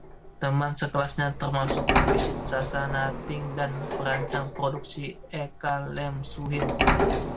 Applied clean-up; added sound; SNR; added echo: none; Sliding door; -1 dB; none.